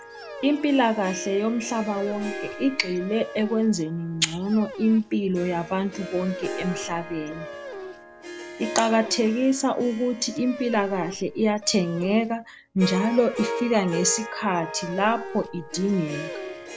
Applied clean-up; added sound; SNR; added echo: none; Harp + Dog; 11 dB; none.